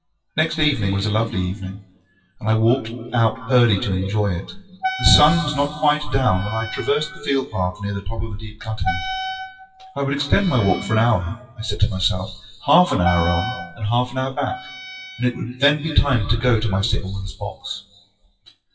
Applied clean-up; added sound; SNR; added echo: classical method WPE with log-MMSE.